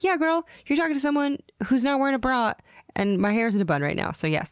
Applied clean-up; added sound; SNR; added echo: none; none; none; none.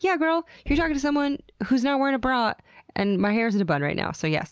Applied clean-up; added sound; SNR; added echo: none; Knock; 18 dB; none.